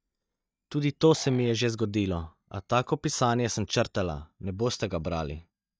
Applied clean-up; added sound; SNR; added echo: neural mask model DeepFilterNet 3.